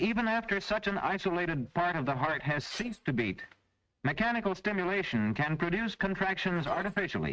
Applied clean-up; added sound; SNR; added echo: neural mask model RNNoise.